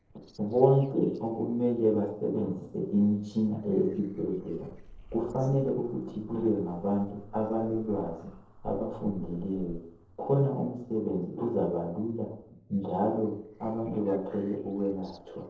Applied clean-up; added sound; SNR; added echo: neural separator model SepFormer DNS4.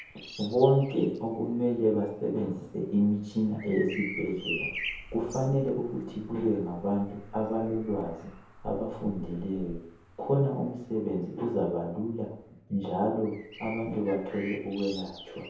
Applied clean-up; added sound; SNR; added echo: none; Bird vocalization, bird call, bird song; 15 dB; reverberation time 0.7 s.